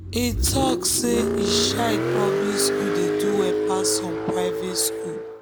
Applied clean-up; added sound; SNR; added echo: none; Car; -2 dB; none.